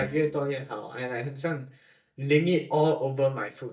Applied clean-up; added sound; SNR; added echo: neural mask model DeepFilterNet 3.